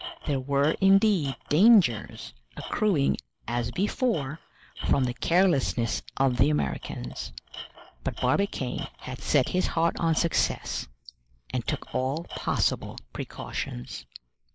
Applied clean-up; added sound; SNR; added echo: neural mask model Resemble Enhance denoiser.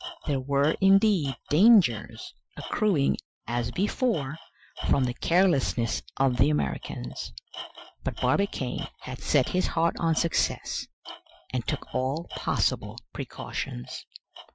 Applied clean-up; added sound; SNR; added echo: classical method Wiener filter.